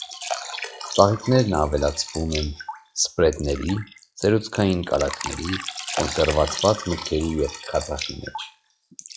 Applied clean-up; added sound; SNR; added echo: classical method log-MMSE.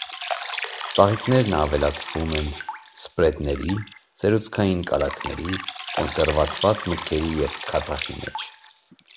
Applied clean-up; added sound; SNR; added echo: none; Drip; 7 dB; none.